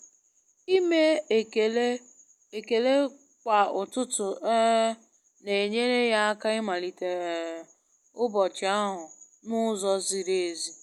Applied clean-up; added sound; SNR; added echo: none; none; none; none.